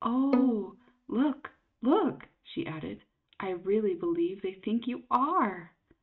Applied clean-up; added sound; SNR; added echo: neural mask model RNNoise.